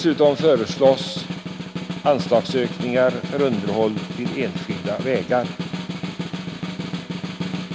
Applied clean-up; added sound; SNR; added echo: none; Snare drum; 6 dB; none.